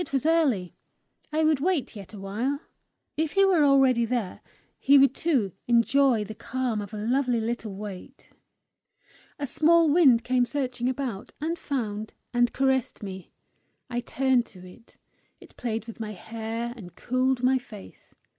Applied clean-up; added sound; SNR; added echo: none; none; none; none.